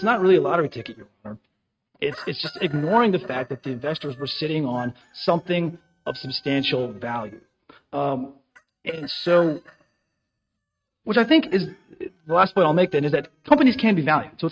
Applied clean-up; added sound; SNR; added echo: neural mask model RNNoise.